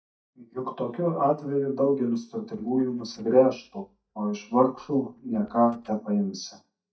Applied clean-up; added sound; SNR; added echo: neural mask model DeepFilterNet 3.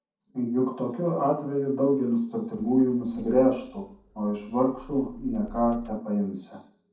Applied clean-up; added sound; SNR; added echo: neural separator model SepFormer DNS4.